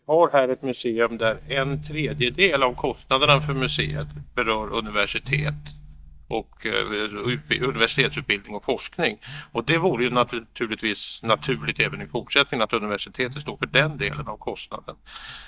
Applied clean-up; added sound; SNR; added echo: neural mask model DeepFilterNet 3.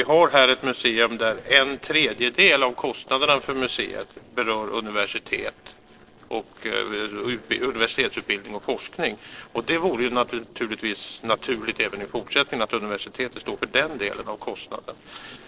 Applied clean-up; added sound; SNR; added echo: neural separator model SepFormer DNS4.